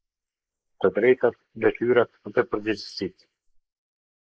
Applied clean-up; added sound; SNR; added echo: neural mask model Resemble Enhance denoiser.